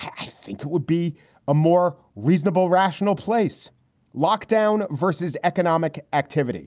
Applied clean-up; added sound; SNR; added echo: none; none; none; none.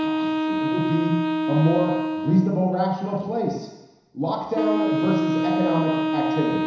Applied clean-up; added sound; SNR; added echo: none; Wind instrument, woodwind instrument; 0 dB; reverberation time 1.0 s.